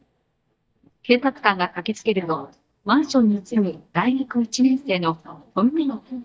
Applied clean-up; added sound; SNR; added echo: neural mask model DeepFilterNet 3.